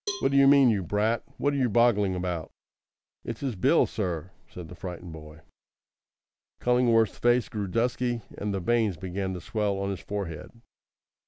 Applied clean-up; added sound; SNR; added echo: none; Cowbell; 16 dB; none.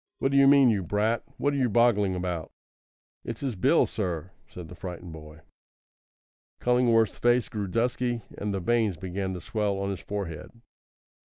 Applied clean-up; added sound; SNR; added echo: neural mask model DeepFilterNet 3.